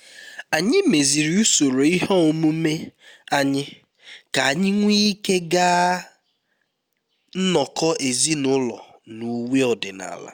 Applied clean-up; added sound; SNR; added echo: none; none; none; none.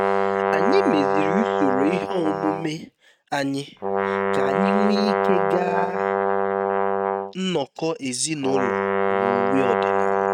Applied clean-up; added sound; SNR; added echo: neural mask model RNNoise.